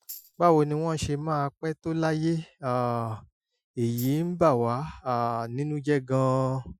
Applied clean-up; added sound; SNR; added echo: classical method Wiener filter.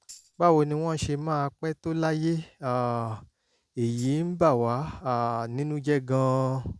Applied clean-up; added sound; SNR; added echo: none; Tambourine; 19 dB; none.